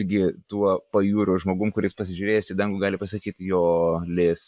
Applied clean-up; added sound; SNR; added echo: none; none; none; none.